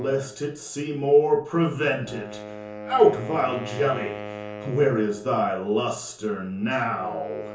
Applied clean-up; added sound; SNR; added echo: none; Wind instrument, woodwind instrument; 14 dB; reverberation time 0.6 s.